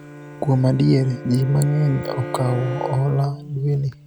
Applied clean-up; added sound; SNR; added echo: none; Bowed string instrument + Bowed string instrument; 13 dB; none.